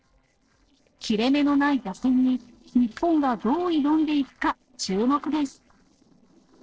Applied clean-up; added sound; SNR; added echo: neural separator model SepFormer DNS4.